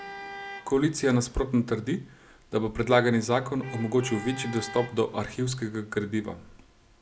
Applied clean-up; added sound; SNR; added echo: none; Traffic noise, roadway noise / Vehicle horn, car horn, honking; 17 dB; none.